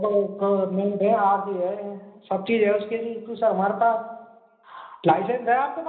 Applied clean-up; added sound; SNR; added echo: none; none; none; reverberation time 0.8 s.